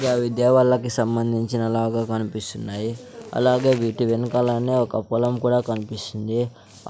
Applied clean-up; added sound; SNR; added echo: none; none; none; none.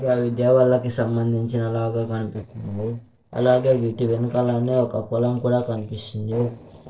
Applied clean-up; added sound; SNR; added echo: neural separator model SepFormer DNS4.